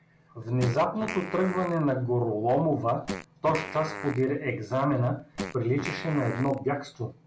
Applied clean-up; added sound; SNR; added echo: none; Fart; 12 dB; none.